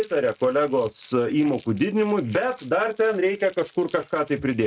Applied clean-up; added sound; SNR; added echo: neural mask model RNNoise.